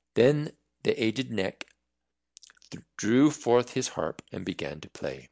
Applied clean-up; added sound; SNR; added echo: none; none; none; none.